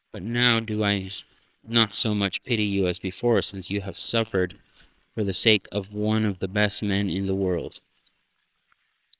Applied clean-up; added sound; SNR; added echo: neural separator model SepFormer WHAMR!.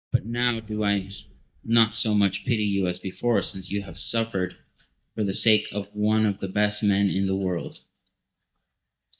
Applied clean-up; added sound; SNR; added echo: neural mask model DeepFilterNet 3.